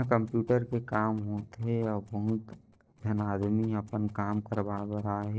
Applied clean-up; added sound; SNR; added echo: neural separator model SepFormer DNS4.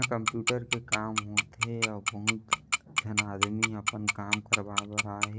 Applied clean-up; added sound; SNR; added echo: none; Tick-tock; -4 dB; none.